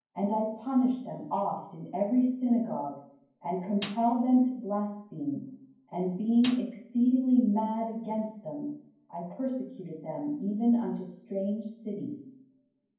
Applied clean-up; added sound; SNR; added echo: none; Snare drum; 15 dB; reverberation time 0.9 s.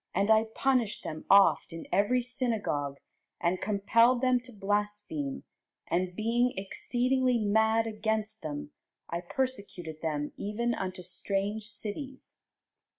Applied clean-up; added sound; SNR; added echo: none; none; none; none.